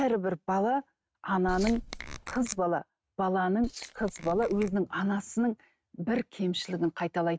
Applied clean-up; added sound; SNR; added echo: neural mask model RNNoise.